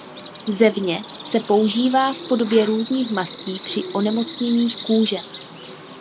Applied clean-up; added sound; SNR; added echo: none; Bird vocalization, bird call, bird song; 14 dB; none.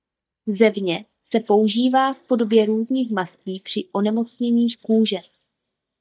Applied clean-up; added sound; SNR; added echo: neural mask model DeepFilterNet 3.